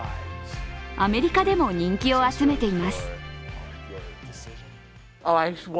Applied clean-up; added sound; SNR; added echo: none; none; none; none.